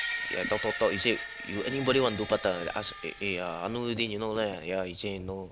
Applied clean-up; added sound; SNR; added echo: none; Screech; 9 dB; none.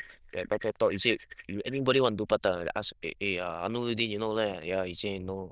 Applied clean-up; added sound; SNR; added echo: neural diffusion model UNIVERSE++.